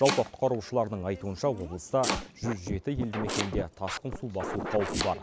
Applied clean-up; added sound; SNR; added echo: none; Scratching (performance technique) + Domestic sounds, home sounds; 5 dB; none.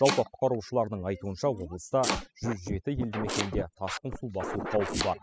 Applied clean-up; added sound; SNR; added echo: classical method spectral subtraction.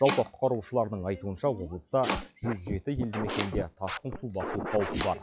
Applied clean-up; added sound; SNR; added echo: classical method log-MMSE.